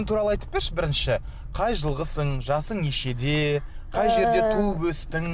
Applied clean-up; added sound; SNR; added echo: none; Bark; 15 dB; none.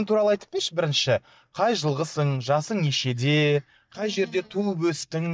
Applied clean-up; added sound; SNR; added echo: neural mask model DeepFilterNet 3.